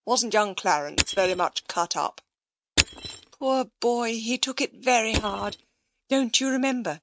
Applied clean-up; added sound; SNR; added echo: neural mask model RNNoise.